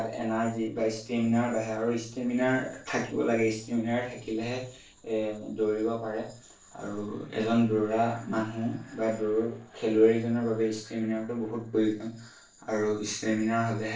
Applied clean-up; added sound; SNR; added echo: neural separator model SepFormer DNS4.